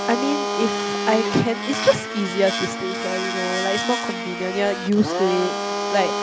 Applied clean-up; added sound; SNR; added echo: none; Domestic sounds, home sounds; 2 dB; none.